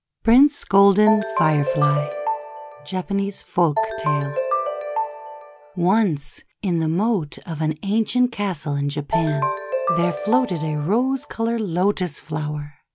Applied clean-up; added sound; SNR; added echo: none; Ringtone; 4 dB; none.